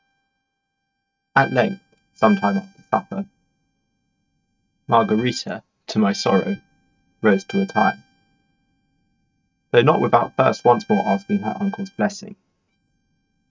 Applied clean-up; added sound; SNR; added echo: neural mask model RNNoise.